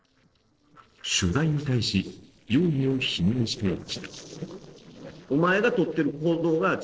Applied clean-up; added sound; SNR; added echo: neural separator model SepFormer DNS4.